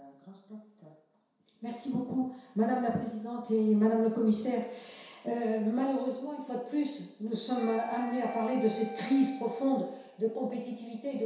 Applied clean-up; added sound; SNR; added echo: none; Wind instrument, woodwind instrument; 13 dB; reverberation time 0.7 s.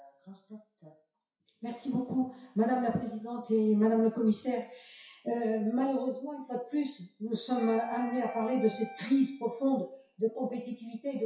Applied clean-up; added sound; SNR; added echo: classical method WPE with log-MMSE.